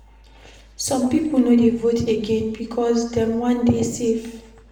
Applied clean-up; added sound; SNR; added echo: none; none; none; reverberation time 0.8 s.